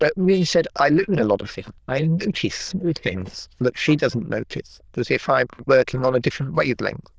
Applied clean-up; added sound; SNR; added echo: neural diffusion model UNIVERSE++.